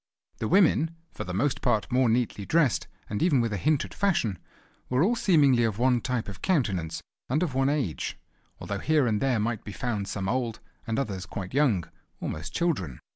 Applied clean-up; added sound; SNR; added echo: none; none; none; none.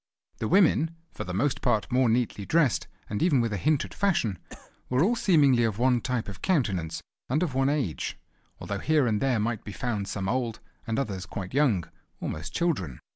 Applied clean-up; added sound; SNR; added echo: none; Cough; 20 dB; none.